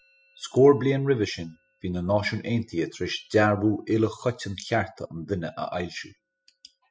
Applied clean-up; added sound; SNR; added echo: classical method spectral subtraction.